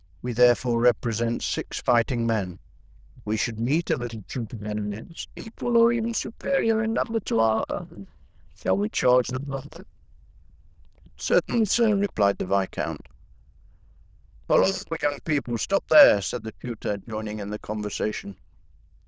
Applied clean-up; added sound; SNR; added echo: neural diffusion model UNIVERSE++.